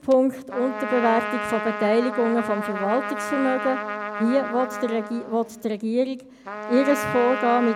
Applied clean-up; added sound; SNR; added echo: none; Trumpet; 7 dB; none.